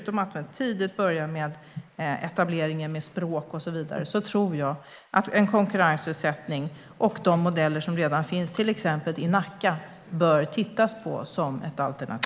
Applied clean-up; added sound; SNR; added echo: neural mask model Resemble Enhance denoiser.